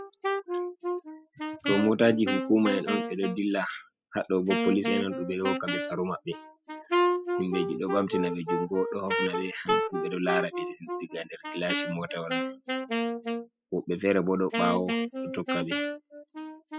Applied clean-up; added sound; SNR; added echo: classical method spectral subtraction.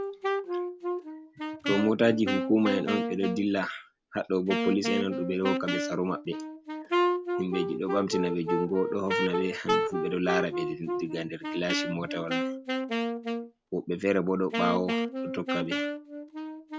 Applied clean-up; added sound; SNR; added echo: none; Wind instrument, woodwind instrument; 1 dB; none.